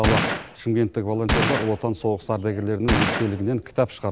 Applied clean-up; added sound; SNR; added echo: none; Gunshot, gunfire; 2 dB; none.